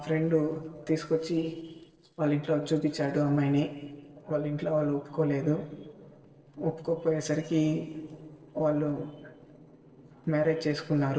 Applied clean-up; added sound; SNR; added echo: neural separator model SepFormer DNS4.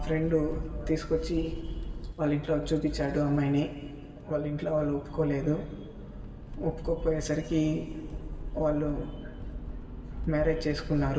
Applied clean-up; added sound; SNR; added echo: none; Accelerating, revving, vroom; 7 dB; reverberation time 2.8 s.